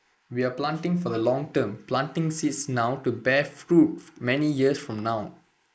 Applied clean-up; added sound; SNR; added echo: neural mask model Resemble Enhance denoiser.